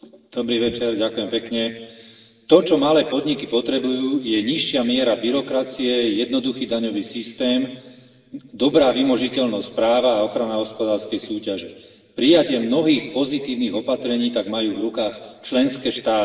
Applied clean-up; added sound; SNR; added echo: none; none; none; reverberation time 2.4 s.